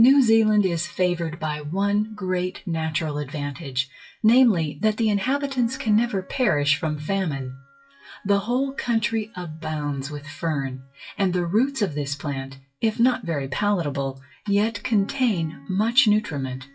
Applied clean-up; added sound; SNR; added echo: classical method WPE with log-MMSE.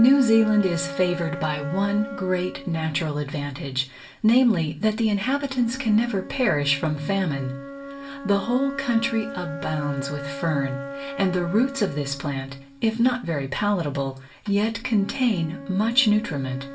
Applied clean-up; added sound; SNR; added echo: none; Wind instrument, woodwind instrument; 13 dB; reverberation time 0.2 s.